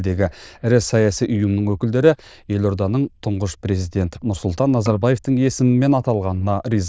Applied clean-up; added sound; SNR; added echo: neural diffusion model UNIVERSE++.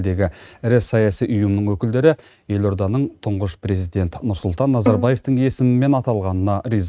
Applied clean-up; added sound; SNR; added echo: neural mask model RNNoise.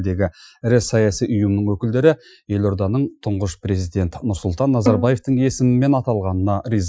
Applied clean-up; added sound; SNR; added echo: classical method Wiener filter.